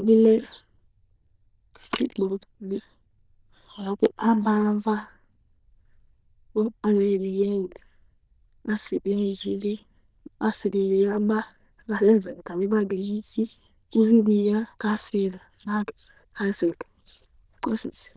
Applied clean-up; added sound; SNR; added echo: neural diffusion model UNIVERSE++.